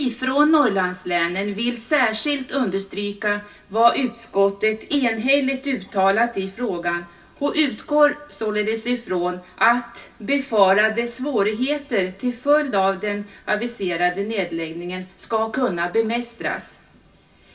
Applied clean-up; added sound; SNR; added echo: none; none; none; reverberation time 0.2 s.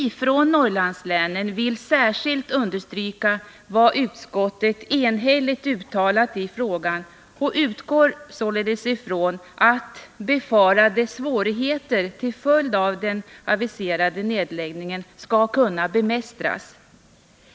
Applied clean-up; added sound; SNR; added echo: none; none; none; none.